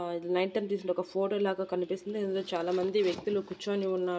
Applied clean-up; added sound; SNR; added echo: none; none; none; none.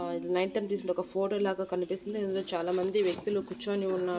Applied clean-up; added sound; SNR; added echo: none; Sneeze; 17 dB; none.